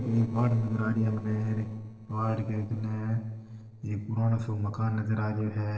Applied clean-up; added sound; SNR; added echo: neural separator model SepFormer DNS4.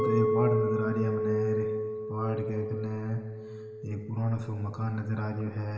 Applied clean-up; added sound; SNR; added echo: none; Chink, clink; 1 dB; reverberation time 2.9 s.